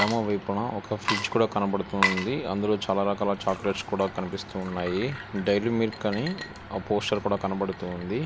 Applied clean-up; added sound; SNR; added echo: none; Water / Liquid; 9 dB; none.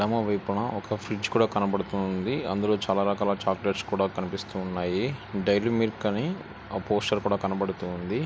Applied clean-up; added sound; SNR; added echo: none; none; none; none.